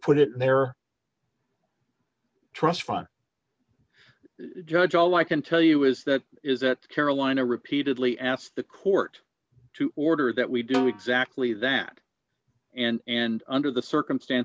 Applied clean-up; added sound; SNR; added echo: none; Snare drum; 13 dB; none.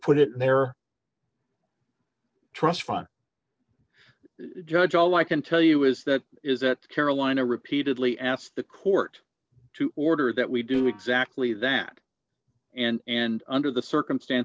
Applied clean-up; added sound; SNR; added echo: neural separator model SepFormer DNS4.